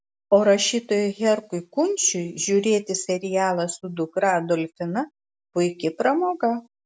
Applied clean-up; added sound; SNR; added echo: none; none; none; none.